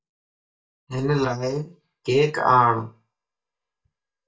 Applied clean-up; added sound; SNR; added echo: neural mask model DeepFilterNet 3.